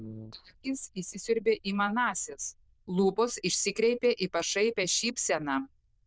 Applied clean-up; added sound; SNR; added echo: neural diffusion model UNIVERSE++.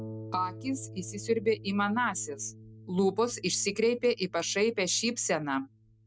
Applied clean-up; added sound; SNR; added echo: none; Harp; 16 dB; none.